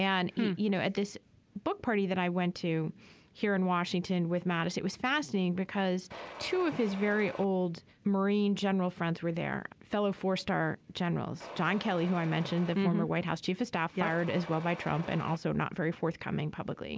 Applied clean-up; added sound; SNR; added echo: none; Mechanisms; 13 dB; none.